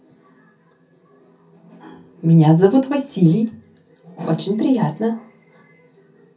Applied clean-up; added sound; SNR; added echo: none; none; none; reverberation time 0.3 s.